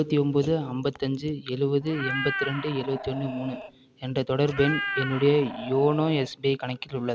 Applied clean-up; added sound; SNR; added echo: none; Meow; 8 dB; none.